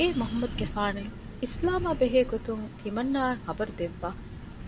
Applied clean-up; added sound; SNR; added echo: none; Wind; 9 dB; none.